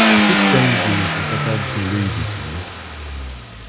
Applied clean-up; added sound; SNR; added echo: none; Car; -5 dB; none.